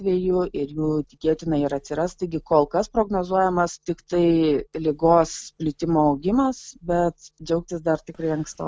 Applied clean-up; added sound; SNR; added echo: none; none; none; none.